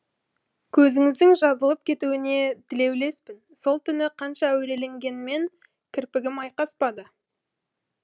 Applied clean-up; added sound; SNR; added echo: none; none; none; none.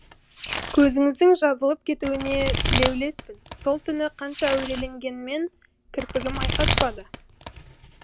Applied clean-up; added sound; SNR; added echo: none; Domestic sounds, home sounds; 5 dB; none.